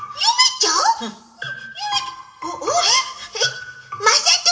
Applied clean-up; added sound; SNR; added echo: none; none; none; reverberation time 1.6 s.